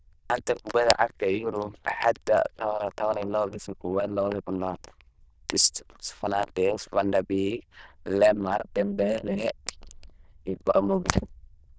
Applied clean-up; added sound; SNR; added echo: neural diffusion model UNIVERSE++.